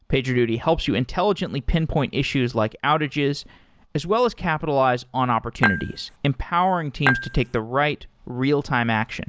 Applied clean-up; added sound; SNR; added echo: none; Dishes, pots, and pans / Chink, clink; 2 dB; none.